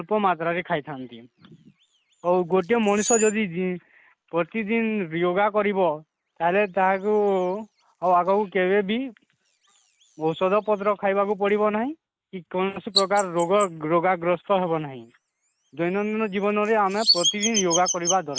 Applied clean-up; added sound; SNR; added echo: neural mask model Resemble Enhance denoiser.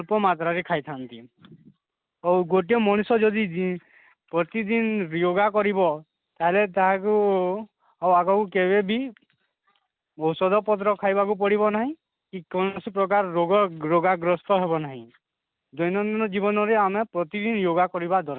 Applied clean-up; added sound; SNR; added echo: none; none; none; none.